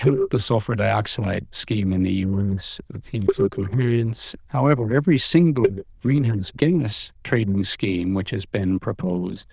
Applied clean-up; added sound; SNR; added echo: neural diffusion model UNIVERSE++.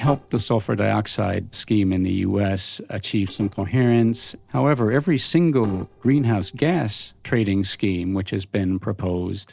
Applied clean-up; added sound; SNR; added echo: neural separator model SepFormer DNS4.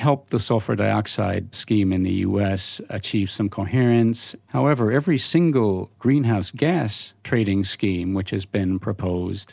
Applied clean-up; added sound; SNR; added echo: none; none; none; none.